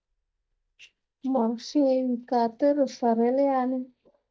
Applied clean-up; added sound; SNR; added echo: neural mask model DeepFilterNet 3.